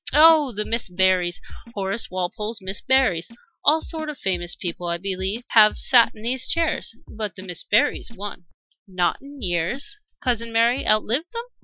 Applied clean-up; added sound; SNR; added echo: classical method Wiener filter.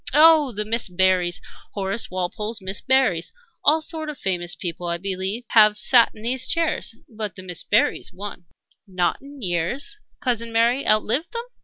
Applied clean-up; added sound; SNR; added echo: none; none; none; none.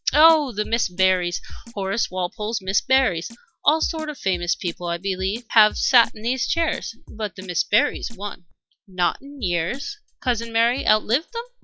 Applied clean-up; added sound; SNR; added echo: classical method log-MMSE.